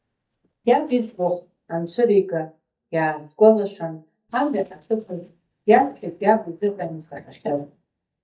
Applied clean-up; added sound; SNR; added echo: neural mask model DeepFilterNet 3.